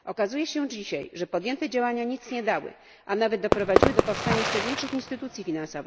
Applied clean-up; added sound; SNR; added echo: none; Fireworks; -3 dB; none.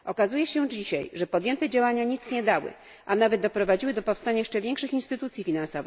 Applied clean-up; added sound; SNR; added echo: none; none; none; none.